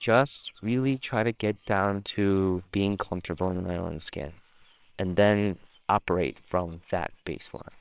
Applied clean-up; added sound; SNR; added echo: neural separator model SepFormer WHAMR!.